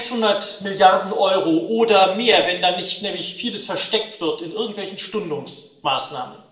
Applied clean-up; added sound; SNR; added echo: none; none; none; reverberation time 0.8 s.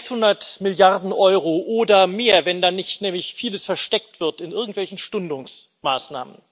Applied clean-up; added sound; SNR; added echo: none; none; none; none.